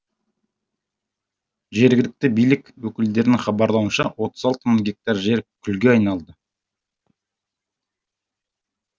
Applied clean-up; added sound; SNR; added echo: none; none; none; none.